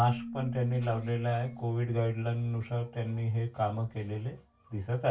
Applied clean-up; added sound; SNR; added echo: none; Keyboard (musical); 15 dB; reverberation time 0.2 s.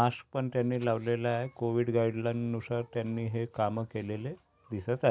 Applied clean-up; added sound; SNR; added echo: none; none; none; none.